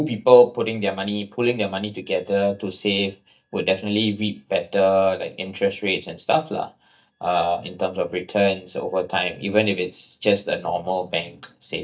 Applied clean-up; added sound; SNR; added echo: neural mask model DeepFilterNet 3.